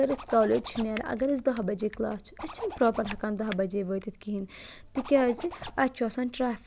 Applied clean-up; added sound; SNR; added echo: none; Typing + Zipper (clothing); 15 dB; none.